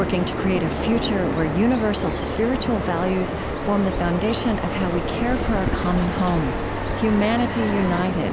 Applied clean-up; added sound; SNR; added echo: none; Bird vocalization, bird call, bird song; 3 dB; none.